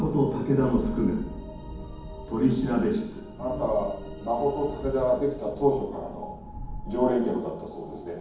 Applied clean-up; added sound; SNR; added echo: none; Thunderstorm; 13 dB; reverberation time 1.2 s.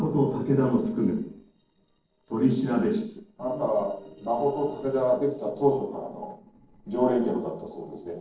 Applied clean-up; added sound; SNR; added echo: neural separator model SepFormer DNS4.